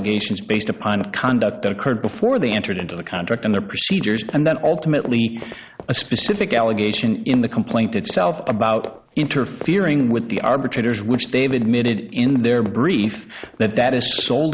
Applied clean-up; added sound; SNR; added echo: none; Run; 18 dB; none.